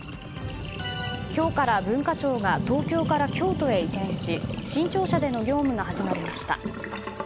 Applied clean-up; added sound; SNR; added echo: none; Sink (filling or washing); 5 dB; none.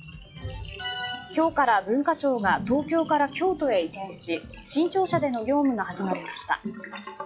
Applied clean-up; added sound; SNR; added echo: classical method log-MMSE.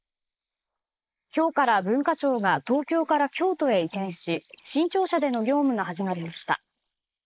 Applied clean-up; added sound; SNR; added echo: neural mask model Resemble Enhance denoiser.